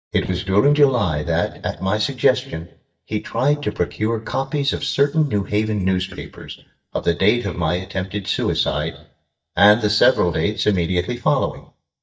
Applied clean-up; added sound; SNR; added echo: neural mask model DeepFilterNet 3.